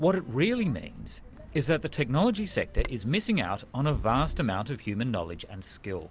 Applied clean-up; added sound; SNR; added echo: none; Bird vocalization, bird call, bird song; 11 dB; none.